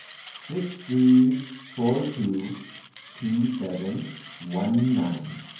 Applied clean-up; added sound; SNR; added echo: none; Mechanisms; 20 dB; reverberation time 0.9 s.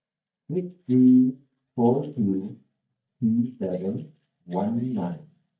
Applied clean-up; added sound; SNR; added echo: neural mask model DeepFilterNet 3.